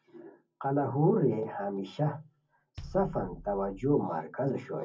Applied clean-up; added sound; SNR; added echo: none; Bass drum; 17 dB; reverberation time 0.4 s.